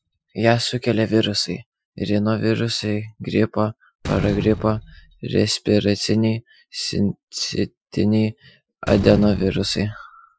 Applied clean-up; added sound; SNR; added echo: classical method Wiener filter.